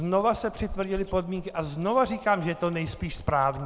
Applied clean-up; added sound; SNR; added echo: none; Chewing, mastication; 16 dB; none.